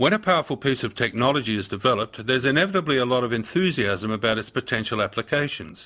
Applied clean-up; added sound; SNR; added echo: none; none; none; none.